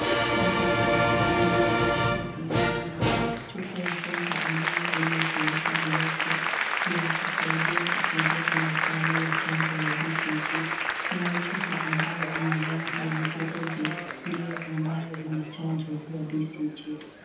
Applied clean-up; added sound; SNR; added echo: none; Applause; -4 dB; reverberation time 1.0 s.